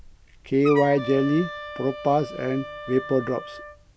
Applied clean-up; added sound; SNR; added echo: none; Wind instrument, woodwind instrument; 11 dB; none.